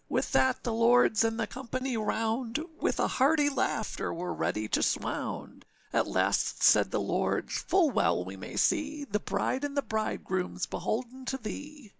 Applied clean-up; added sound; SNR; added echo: none; none; none; none.